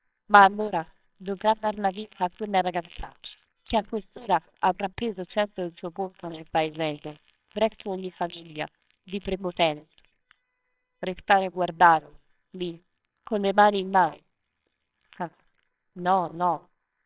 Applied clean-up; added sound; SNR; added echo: neural separator model SepFormer WHAMR!.